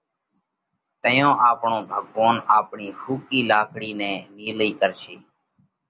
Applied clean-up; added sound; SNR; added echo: none; none; none; none.